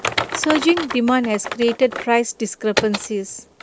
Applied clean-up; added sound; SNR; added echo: none; Typing; 7 dB; none.